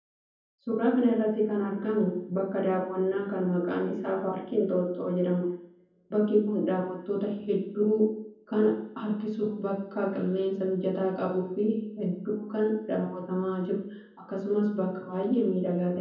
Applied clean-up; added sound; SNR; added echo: none; none; none; reverberation time 0.7 s.